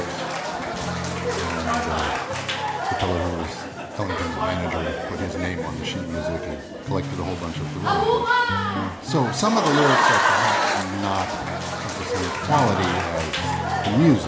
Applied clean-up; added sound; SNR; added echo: none; Applause / Crowd; -1 dB; reverberation time 0.5 s.